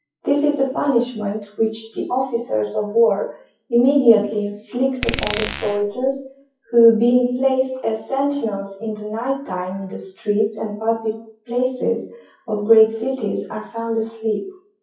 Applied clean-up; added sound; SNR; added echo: classical method WPE with log-MMSE.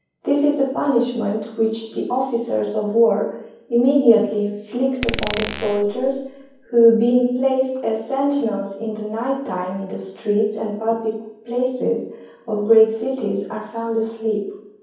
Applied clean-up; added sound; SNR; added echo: none; Glass; 9 dB; reverberation time 0.9 s.